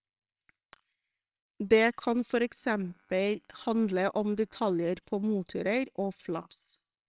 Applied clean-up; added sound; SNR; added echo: neural separator model SepFormer WHAMR!.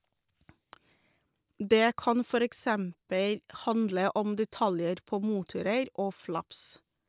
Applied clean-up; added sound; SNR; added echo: none; none; none; none.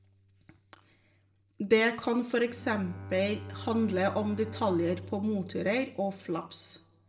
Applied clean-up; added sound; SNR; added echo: none; Bowed string instrument; 15 dB; reverberation time 0.5 s.